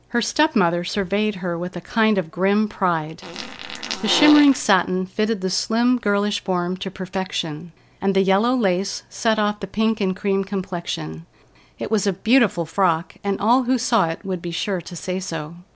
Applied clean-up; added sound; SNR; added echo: none; Fart; 7 dB; none.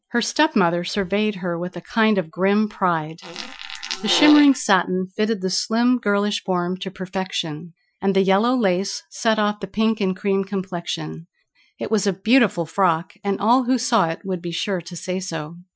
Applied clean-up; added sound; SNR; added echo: classical method Wiener filter.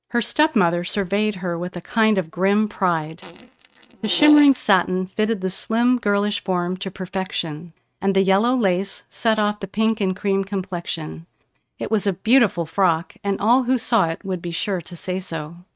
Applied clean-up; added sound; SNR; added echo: neural mask model RNNoise.